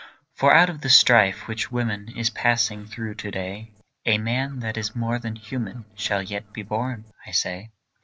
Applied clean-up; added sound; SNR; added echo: neural separator model SepFormer DNS4.